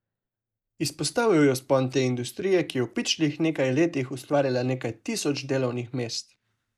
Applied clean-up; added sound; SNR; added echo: neural mask model DeepFilterNet 3.